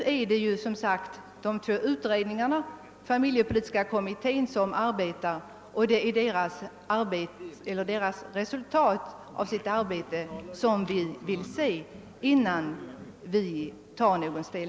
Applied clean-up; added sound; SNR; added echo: none; none; none; none.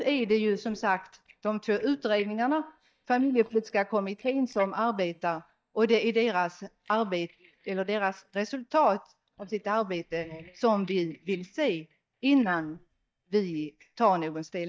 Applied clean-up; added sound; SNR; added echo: neural mask model DeepFilterNet 3.